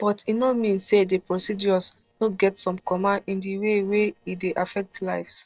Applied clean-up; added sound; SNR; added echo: neural separator model SepFormer DNS4.